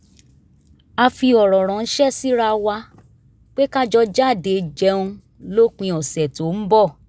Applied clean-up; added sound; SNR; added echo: none; none; none; none.